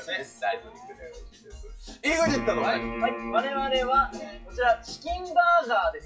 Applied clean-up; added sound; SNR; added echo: classical method WPE with log-MMSE.